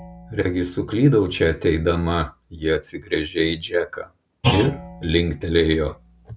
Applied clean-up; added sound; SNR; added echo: none; Thump, thud; 10 dB; none.